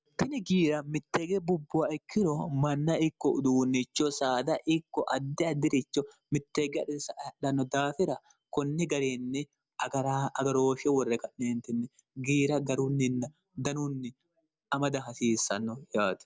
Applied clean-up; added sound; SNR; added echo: none; none; none; none.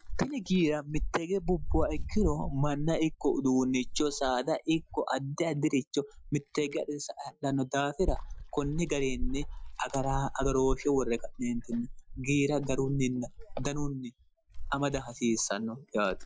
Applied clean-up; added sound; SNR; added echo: classical method Wiener filter.